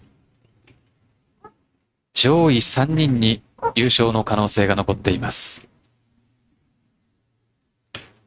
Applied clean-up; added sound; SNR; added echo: neural mask model RNNoise.